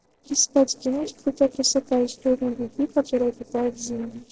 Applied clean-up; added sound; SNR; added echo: neural separator model SepFormer DNS4.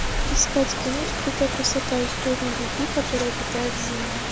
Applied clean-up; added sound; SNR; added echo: none; Rain; 0 dB; none.